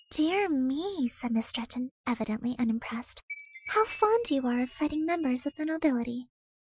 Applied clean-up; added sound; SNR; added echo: classical method Wiener filter.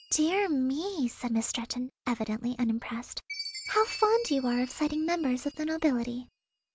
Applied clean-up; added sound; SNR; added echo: none; Chime; 17 dB; none.